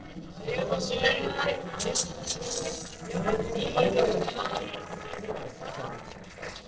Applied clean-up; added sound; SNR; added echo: neural separator model SepFormer DNS4.